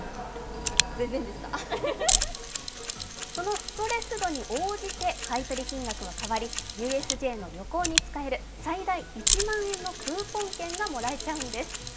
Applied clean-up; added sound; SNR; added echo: none; Mechanisms; 0 dB; reverberation time 3.0 s.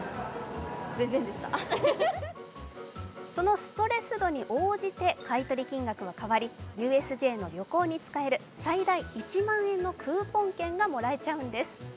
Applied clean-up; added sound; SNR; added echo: none; none; none; none.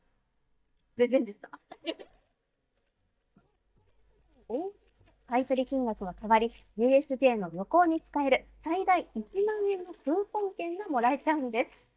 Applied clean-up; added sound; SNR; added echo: neural mask model DeepFilterNet 3.